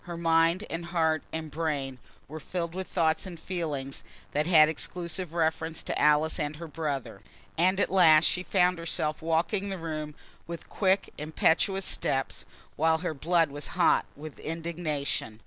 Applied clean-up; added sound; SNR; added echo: none; none; none; none.